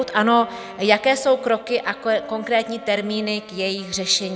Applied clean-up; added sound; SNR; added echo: none; Wind instrument, woodwind instrument; 19 dB; none.